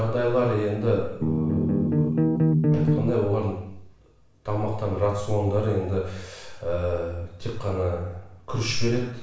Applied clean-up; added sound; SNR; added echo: none; Bass guitar; -5 dB; reverberation time 0.7 s.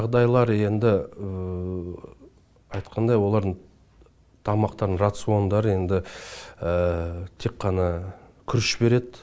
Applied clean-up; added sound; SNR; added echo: none; none; none; none.